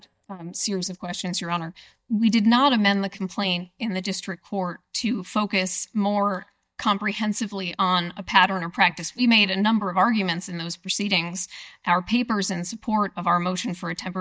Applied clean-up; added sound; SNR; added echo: neural mask model DeepFilterNet 3.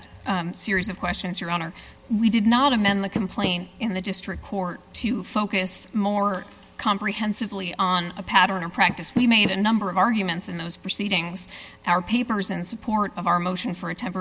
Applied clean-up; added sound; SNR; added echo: none; Door; 16 dB; none.